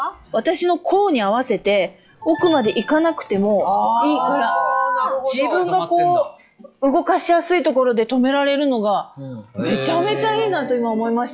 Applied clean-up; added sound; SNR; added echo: classical method log-MMSE.